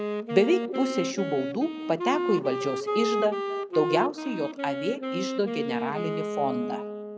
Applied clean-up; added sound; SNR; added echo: none; Wind instrument, woodwind instrument; 2 dB; none.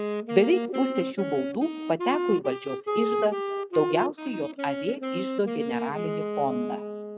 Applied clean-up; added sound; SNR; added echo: neural mask model RNNoise.